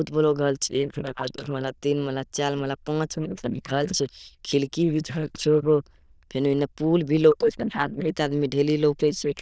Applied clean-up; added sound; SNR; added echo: neural diffusion model UNIVERSE++.